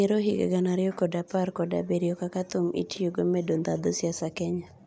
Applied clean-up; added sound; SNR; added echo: none; none; none; none.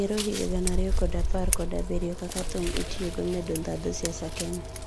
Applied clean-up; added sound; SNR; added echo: none; Scissors; -2 dB; none.